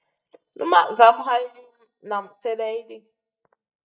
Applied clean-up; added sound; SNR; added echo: neural mask model DeepFilterNet 3.